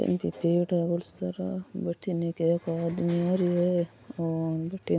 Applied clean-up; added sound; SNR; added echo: none; none; none; none.